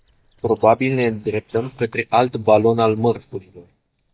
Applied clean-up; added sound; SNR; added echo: neural mask model DeepFilterNet 3.